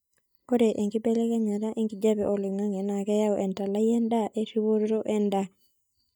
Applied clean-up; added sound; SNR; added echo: neural mask model DeepFilterNet 3.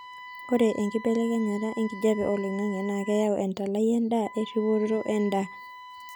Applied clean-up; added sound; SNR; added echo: none; Wind instrument, woodwind instrument; 16 dB; none.